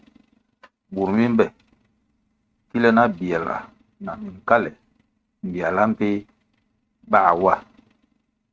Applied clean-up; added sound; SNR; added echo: neural mask model RNNoise.